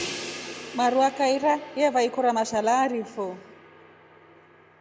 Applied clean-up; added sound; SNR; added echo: none; Crash cymbal; 15 dB; none.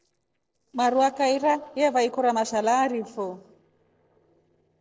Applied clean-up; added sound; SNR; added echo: neural separator model SepFormer DNS4.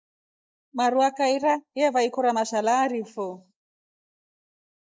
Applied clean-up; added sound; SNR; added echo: neural mask model Resemble Enhance denoiser.